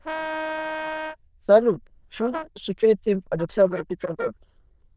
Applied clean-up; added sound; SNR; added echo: neural diffusion model UNIVERSE++.